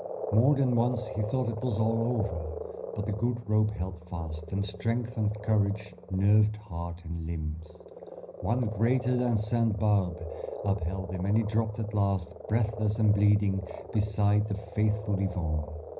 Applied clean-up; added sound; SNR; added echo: none; Frog; 13 dB; reverberation time 0.5 s.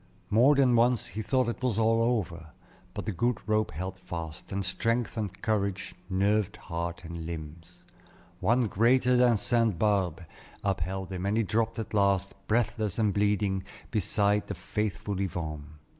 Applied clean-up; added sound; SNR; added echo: none; none; none; none.